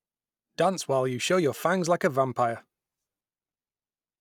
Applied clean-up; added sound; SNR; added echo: none; none; none; none.